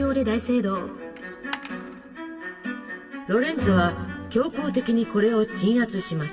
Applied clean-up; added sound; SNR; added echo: none; Coin (dropping); 17 dB; reverberation time 1.9 s.